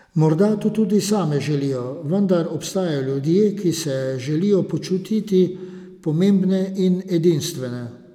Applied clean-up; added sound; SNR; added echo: none; none; none; none.